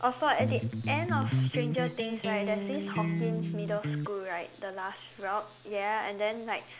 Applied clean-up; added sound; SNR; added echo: none; Electric guitar; -2 dB; none.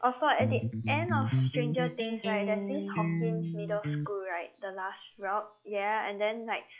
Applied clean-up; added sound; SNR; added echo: classical method log-MMSE.